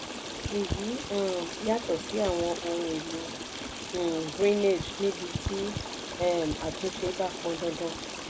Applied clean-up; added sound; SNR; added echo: none; Stream; 6 dB; none.